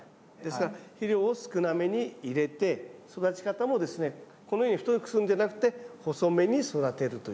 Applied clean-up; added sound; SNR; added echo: none; none; none; none.